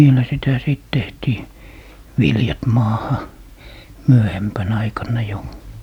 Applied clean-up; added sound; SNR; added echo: none; none; none; none.